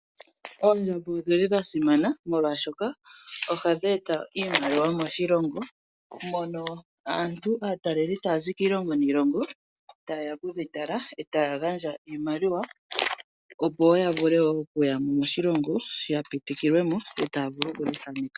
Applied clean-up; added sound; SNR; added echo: none; none; none; none.